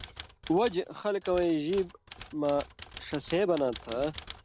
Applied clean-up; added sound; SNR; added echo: none; Typewriter; 16 dB; none.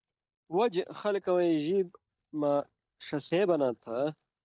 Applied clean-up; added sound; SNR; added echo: neural mask model DeepFilterNet 3.